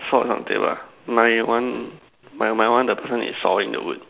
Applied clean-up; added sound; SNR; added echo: none; none; none; none.